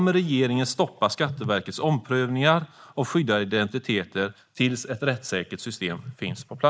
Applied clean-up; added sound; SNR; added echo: neural mask model Resemble Enhance denoiser.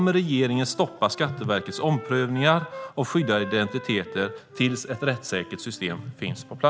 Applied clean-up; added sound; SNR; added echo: none; Wind instrument, woodwind instrument; 16 dB; none.